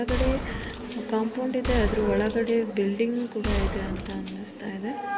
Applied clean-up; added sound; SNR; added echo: none; Gunshot, gunfire; 4 dB; none.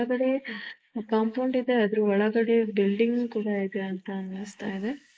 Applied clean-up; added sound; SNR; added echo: neural mask model Resemble Enhance denoiser.